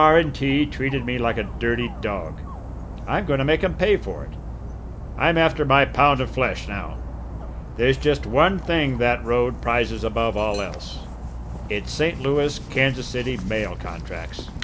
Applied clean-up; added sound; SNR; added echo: none; Dog; 9 dB; none.